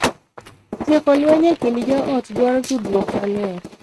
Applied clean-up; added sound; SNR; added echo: neural mask model RNNoise.